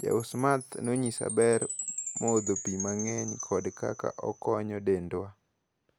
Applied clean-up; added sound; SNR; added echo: none; Chime; 10 dB; none.